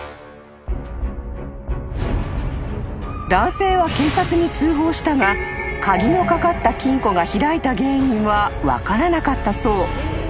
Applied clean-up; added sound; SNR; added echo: none; none; none; none.